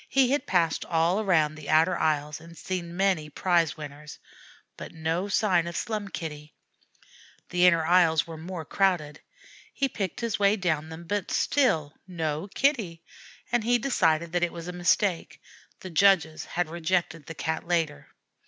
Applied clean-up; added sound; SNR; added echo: none; none; none; none.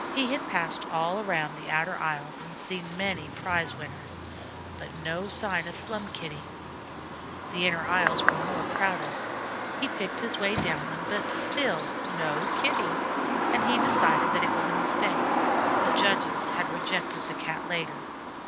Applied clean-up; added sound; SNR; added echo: none; Bird vocalization, bird call, bird song; -2 dB; none.